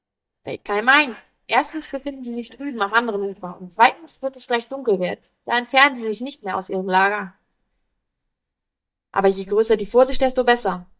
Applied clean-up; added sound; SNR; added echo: neural mask model DeepFilterNet 3.